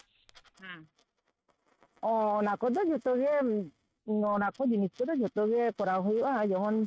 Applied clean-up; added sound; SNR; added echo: neural mask model RNNoise.